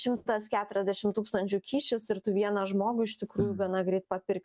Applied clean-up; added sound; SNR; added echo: none; none; none; none.